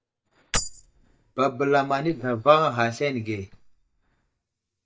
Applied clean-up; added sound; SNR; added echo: neural mask model DeepFilterNet 3.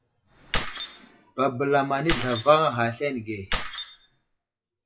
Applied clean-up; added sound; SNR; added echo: classical method WPE with log-MMSE.